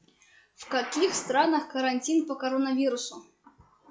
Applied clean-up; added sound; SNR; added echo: classical method log-MMSE.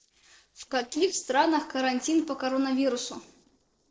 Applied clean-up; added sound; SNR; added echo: neural separator model SepFormer DNS4.